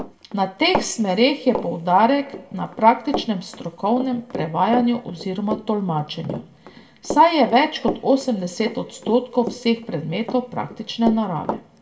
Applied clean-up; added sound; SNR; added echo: none; Run; 11 dB; reverberation time 0.3 s.